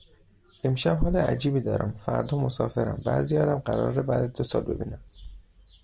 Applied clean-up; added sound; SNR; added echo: none; none; none; none.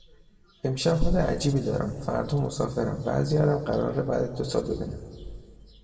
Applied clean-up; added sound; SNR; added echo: none; none; none; reverberation time 1.7 s.